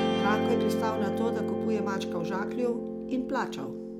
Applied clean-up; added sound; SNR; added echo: none; Guitar; -3 dB; none.